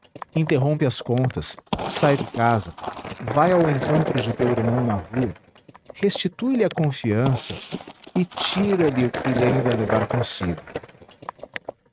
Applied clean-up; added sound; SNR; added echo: neural mask model RNNoise.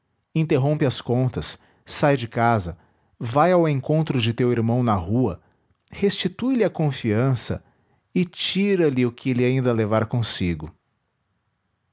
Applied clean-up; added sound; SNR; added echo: none; none; none; none.